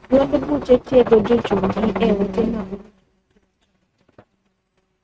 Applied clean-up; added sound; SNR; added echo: neural mask model RNNoise.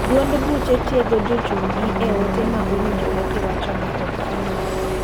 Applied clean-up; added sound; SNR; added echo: none; Aircraft + Engine; -1 dB; none.